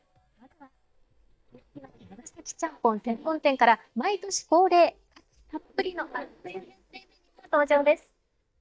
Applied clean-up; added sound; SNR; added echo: neural mask model DeepFilterNet 3.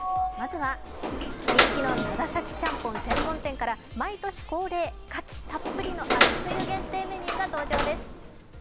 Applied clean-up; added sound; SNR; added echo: none; Door; -2 dB; none.